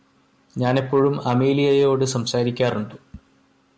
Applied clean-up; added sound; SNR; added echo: none; none; none; none.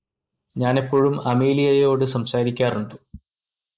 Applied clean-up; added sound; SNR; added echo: neural mask model Resemble Enhance denoiser.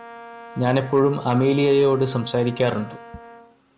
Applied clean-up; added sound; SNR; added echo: none; Brass instrument; 19 dB; none.